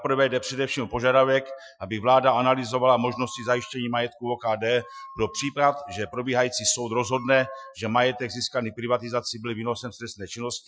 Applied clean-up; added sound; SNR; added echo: classical method Wiener filter.